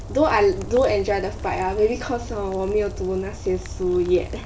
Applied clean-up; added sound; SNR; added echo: none; Rain; 10 dB; reverberation time 0.4 s.